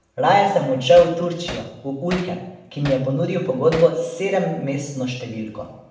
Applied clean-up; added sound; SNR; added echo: none; Hammer; 15 dB; reverberation time 0.8 s.